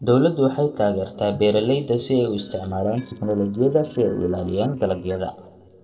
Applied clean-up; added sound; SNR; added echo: neural separator model SepFormer DNS4.